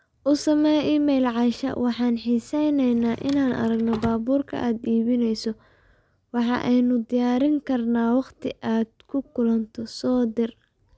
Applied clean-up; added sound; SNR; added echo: none; Drawer open or close; 16 dB; none.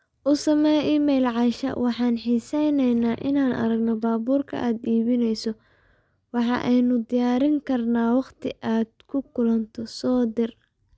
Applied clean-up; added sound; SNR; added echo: neural mask model DeepFilterNet 3.